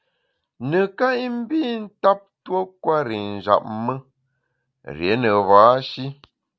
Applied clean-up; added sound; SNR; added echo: none; none; none; none.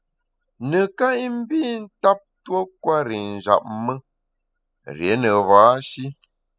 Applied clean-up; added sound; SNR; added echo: classical method spectral subtraction.